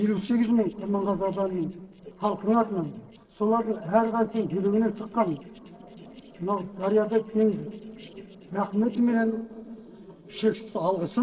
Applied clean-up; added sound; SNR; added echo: neural separator model SepFormer DNS4.